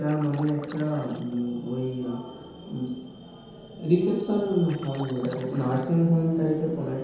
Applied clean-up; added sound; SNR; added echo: none; Splash, splatter; 19 dB; reverberation time 0.9 s.